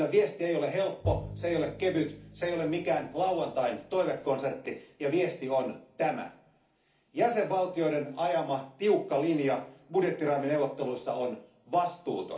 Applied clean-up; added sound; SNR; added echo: none; Bowed string instrument; 11 dB; reverberation time 0.4 s.